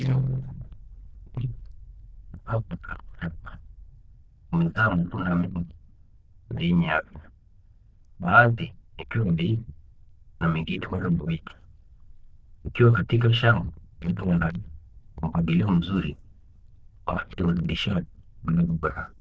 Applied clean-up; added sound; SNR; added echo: neural diffusion model UNIVERSE++.